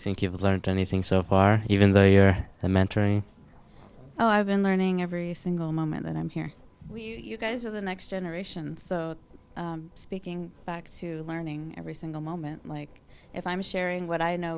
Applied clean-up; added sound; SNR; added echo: none; none; none; none.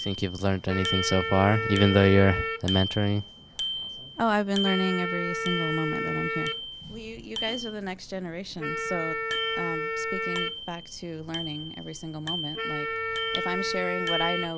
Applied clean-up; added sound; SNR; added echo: none; Bicycle bell + Wind instrument, woodwind instrument; 3 dB; none.